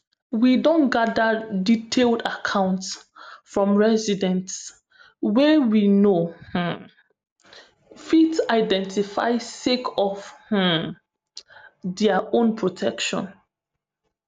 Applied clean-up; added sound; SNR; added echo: none; none; none; none.